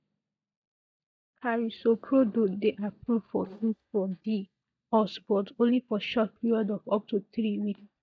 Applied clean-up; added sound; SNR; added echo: neural mask model DeepFilterNet 3.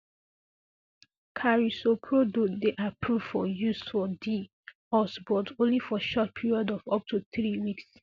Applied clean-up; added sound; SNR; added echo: none; none; none; none.